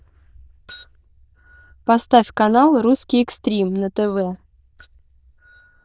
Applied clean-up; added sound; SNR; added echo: neural diffusion model UNIVERSE++.